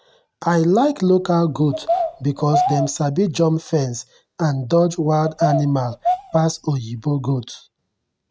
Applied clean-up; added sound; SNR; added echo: neural mask model RNNoise.